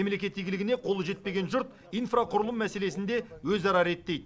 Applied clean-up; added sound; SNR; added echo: none; none; none; none.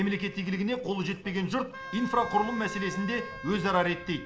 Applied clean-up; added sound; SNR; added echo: none; Wind instrument, woodwind instrument; 13 dB; reverberation time 0.5 s.